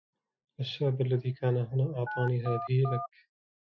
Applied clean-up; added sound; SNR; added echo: classical method Wiener filter.